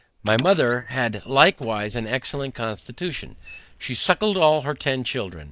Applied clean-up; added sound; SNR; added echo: neural mask model Resemble Enhance denoiser.